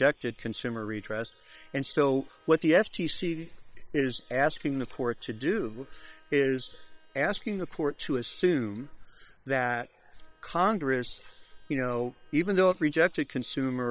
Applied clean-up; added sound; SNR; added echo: neural separator model SepFormer WHAM!.